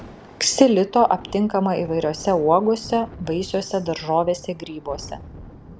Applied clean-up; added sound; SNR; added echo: none; Thunder; 20 dB; none.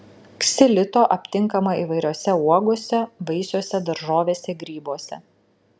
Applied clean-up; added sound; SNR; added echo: none; none; none; none.